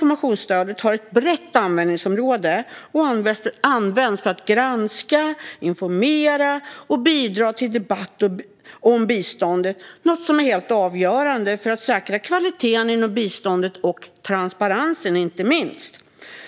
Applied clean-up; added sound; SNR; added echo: none; none; none; none.